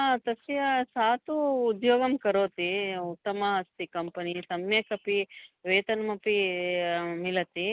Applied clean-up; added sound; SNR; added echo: none; none; none; none.